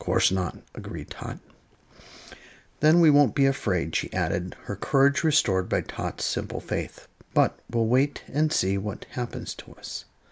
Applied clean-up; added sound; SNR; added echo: none; none; none; none.